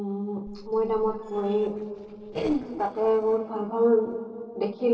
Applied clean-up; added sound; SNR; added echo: neural separator model SepFormer DNS4.